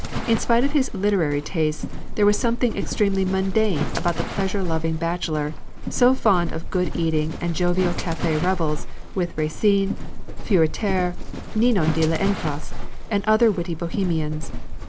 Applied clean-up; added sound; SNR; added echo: none; Livestock, farm animals, working animals; 2 dB; none.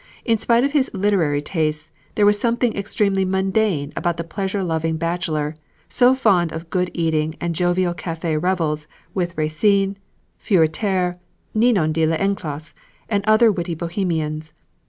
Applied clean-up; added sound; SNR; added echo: none; none; none; none.